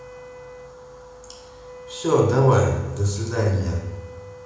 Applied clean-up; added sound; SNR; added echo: none; Wind instrument, woodwind instrument; 19 dB; reverberation time 1.0 s.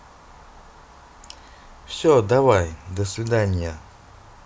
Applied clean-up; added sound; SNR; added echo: none; none; none; none.